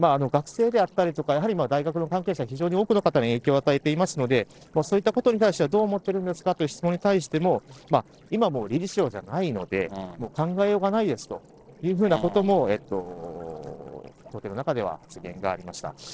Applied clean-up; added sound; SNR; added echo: neural separator model SepFormer DNS4.